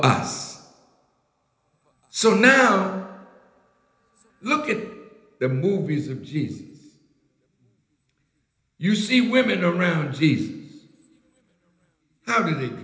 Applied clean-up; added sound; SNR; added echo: none; none; none; reverberation time 1.0 s.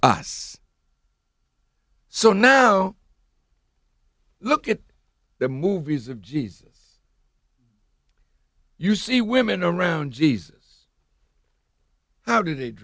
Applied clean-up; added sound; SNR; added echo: none; none; none; none.